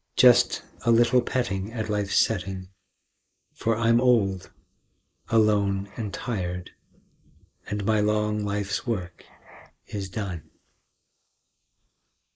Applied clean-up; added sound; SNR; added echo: neural mask model Resemble Enhance denoiser.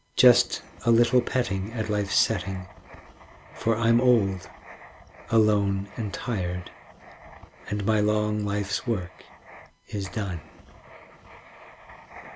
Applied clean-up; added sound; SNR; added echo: none; Writing; 20 dB; none.